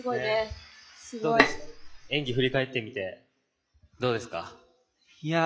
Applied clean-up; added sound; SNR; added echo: classical method log-MMSE.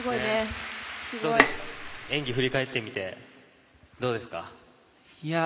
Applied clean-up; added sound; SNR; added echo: none; Bowed string instrument; -3 dB; none.